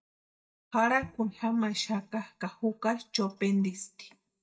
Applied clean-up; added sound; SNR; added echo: neural mask model DeepFilterNet 3.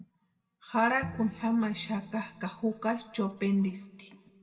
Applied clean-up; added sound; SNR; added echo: none; Bowed string instrument; 15 dB; reverberation time 1.1 s.